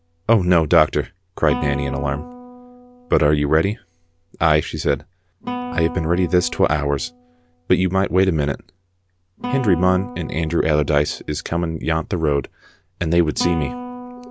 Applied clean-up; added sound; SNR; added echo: none; Guitar; 13 dB; none.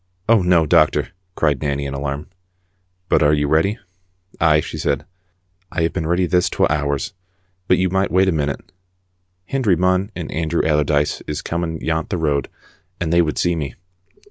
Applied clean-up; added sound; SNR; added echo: none; none; none; none.